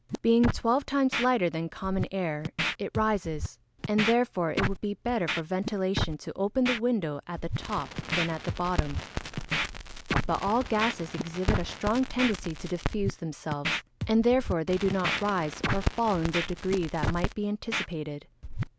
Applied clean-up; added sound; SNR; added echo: none; Crackle + Scratching (performance technique); 4 dB; none.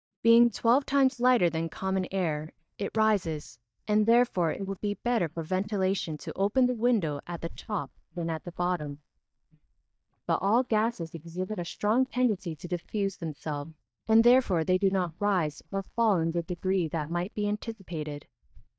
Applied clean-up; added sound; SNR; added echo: neural mask model DeepFilterNet 3.